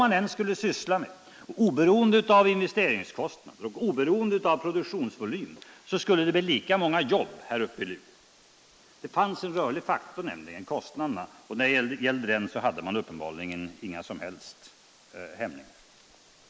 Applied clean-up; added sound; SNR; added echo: neural mask model Resemble Enhance denoiser.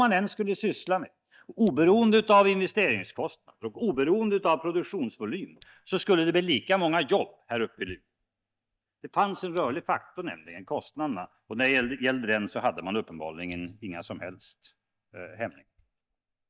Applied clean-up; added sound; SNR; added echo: neural mask model DeepFilterNet 3.